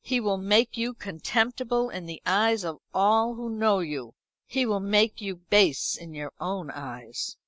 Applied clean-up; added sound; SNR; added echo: none; none; none; none.